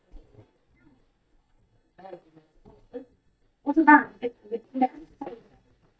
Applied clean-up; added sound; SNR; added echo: neural mask model DeepFilterNet 3.